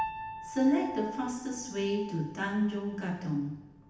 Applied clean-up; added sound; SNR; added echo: none; Piano; 11 dB; reverberation time 0.9 s.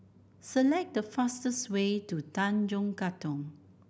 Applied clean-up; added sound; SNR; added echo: none; none; none; none.